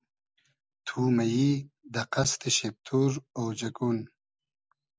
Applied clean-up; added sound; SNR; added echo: none; none; none; none.